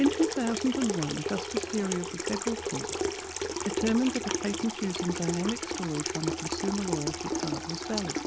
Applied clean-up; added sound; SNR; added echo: none; Sink (filling or washing) / Water tap, faucet; 2 dB; none.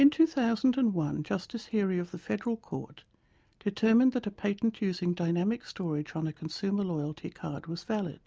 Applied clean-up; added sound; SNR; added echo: none; none; none; none.